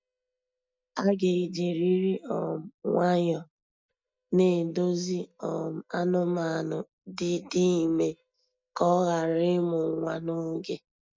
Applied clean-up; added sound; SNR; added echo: neural mask model DeepFilterNet 3.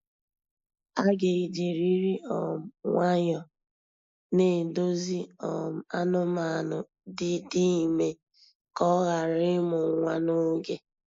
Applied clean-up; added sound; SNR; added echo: neural mask model Resemble Enhance denoiser.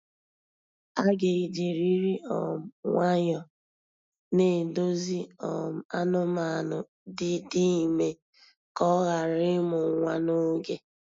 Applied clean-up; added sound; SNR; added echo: none; none; none; none.